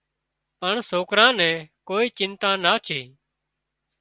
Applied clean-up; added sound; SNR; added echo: none; none; none; none.